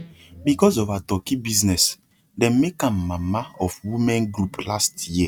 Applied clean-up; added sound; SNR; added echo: neural mask model RNNoise.